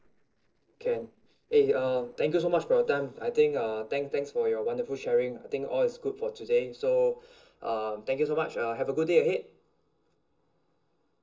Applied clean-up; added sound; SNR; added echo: neural separator model SepFormer DNS4.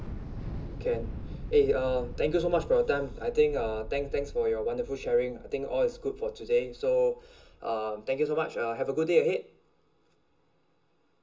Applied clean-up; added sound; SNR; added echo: none; Thunder / Explosion; 12 dB; reverberation time 0.2 s.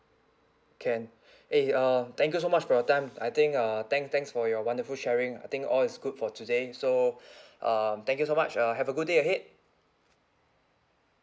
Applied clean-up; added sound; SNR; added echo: none; none; none; none.